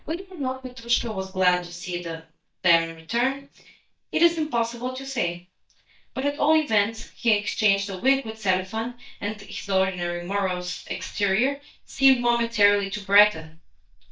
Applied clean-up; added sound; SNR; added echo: neural mask model DeepFilterNet 3.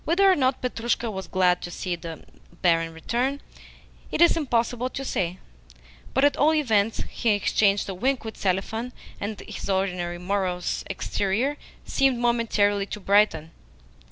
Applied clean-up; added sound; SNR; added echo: none; none; none; none.